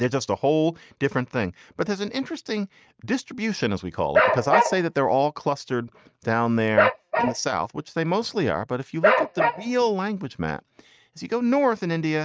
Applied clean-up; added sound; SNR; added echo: neural mask model RNNoise.